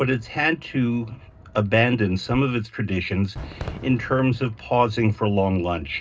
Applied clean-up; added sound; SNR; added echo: none; Fireworks; 18 dB; reverberation time 0.2 s.